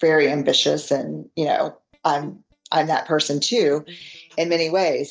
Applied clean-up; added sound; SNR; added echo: neural mask model DeepFilterNet 3.